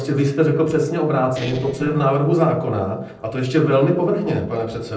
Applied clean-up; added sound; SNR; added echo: neural separator model SepFormer DNS4.